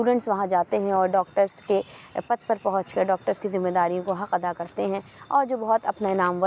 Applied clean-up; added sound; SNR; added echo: none; none; none; none.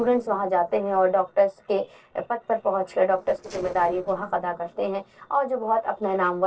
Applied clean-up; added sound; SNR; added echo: neural separator model SepFormer DNS4.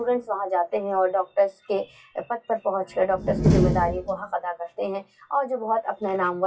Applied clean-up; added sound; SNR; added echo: classical method WPE with log-MMSE.